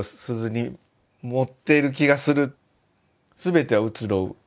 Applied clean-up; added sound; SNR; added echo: none; none; none; none.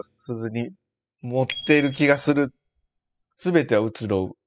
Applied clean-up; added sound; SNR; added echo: classical method spectral subtraction.